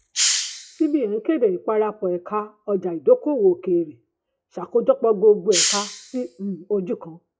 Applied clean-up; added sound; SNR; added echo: classical method log-MMSE.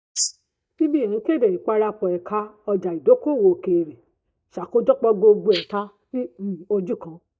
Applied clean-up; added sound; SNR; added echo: neural mask model DeepFilterNet 3.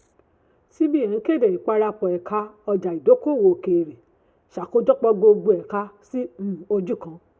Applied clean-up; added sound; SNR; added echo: none; none; none; none.